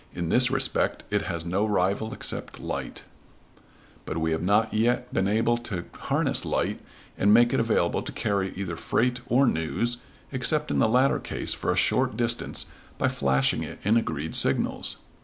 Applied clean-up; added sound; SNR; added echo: none; none; none; none.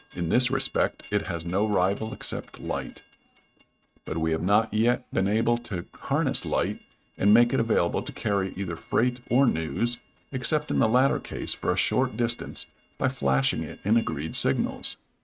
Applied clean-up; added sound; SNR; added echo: neural mask model RNNoise.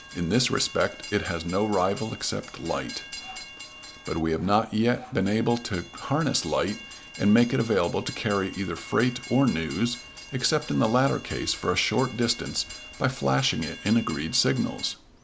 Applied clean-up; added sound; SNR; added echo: none; Sawing + Train; 16 dB; none.